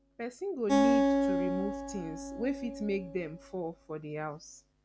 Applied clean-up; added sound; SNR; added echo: none; Acoustic guitar; -4 dB; none.